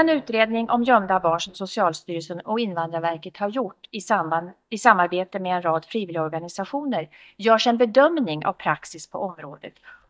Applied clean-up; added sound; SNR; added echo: neural mask model DeepFilterNet 3.